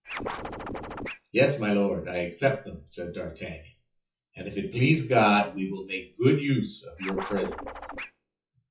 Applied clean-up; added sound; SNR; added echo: classical method WPE with log-MMSE.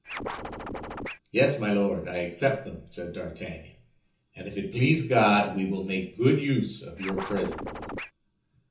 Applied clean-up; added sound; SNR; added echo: none; Scratching (performance technique); 8 dB; reverberation time 0.6 s.